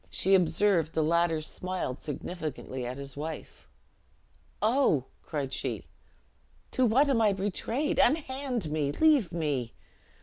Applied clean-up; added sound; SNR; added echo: none; none; none; none.